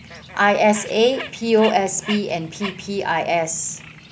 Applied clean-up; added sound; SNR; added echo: none; Bird; 15 dB; none.